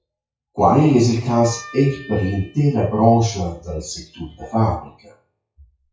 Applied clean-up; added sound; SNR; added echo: classical method WPE with log-MMSE.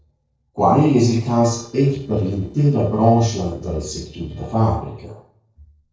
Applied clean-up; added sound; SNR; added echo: neural separator model SepFormer DNS4.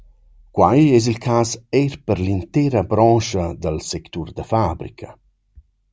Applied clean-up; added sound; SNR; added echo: none; none; none; none.